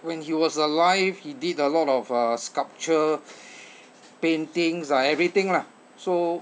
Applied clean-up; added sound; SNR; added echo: none; none; none; none.